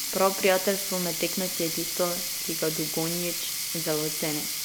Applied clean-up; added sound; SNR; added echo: none; Sink (filling or washing); 2 dB; none.